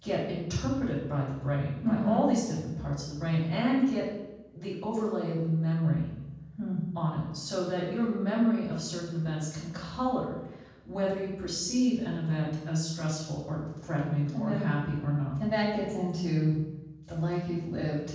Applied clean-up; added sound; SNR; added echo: none; none; none; reverberation time 1.2 s.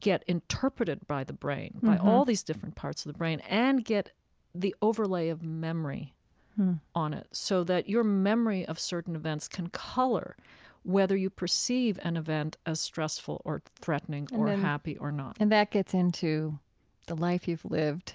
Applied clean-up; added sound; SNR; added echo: none; none; none; none.